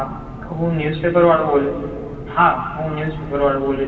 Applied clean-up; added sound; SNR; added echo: none; Engine; 14 dB; reverberation time 2.4 s.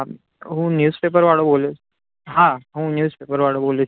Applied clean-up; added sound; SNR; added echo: none; none; none; none.